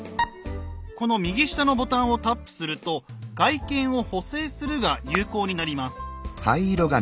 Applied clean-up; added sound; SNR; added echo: none; none; none; none.